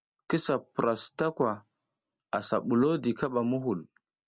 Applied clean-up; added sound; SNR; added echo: none; none; none; none.